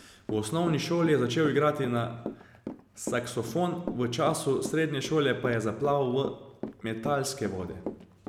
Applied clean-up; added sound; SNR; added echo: none; Walk, footsteps / Run; 12 dB; none.